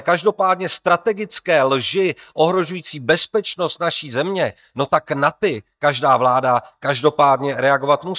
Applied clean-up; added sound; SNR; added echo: neural mask model DeepFilterNet 3.